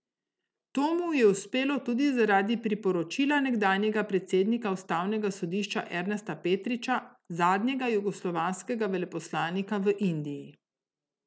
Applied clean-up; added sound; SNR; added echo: none; none; none; none.